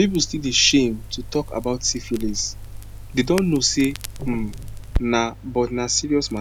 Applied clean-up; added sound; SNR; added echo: none; Crackle; 9 dB; none.